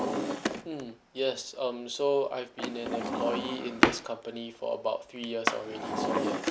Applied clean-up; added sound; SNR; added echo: none; Drawer open or close; -1 dB; none.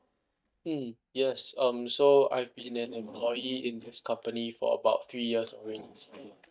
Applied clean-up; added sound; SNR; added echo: neural mask model DeepFilterNet 3.